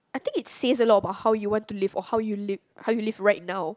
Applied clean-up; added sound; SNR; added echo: none; none; none; none.